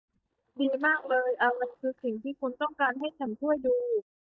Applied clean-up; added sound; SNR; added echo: neural mask model DeepFilterNet 3.